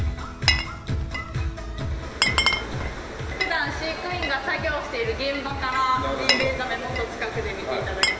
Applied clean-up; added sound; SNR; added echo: none; Glass; 3 dB; reverberation time 2.5 s.